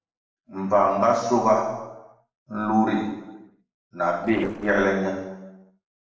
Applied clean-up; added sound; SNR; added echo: neural separator model SepFormer DNS4.